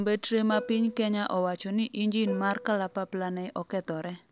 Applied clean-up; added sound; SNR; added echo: none; Plucked string instrument; 14 dB; none.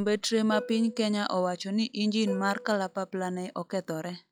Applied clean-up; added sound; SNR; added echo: classical method log-MMSE.